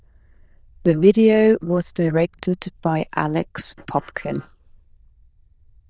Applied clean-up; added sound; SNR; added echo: neural diffusion model UNIVERSE++.